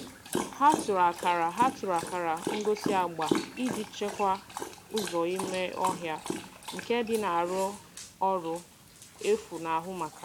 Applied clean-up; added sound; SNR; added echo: none; Dog; 8 dB; none.